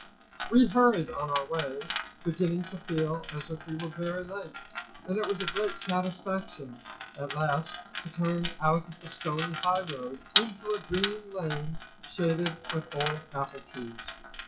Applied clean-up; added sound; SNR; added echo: classical method WPE with log-MMSE.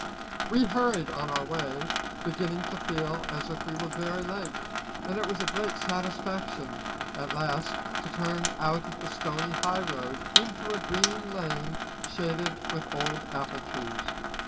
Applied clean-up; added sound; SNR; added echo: none; Sink (filling or washing) / Water tap, faucet; 0 dB; reverberation time 2.7 s.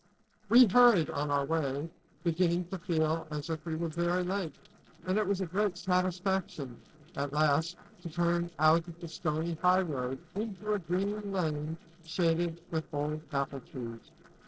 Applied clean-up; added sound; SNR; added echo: neural separator model SepFormer DNS4.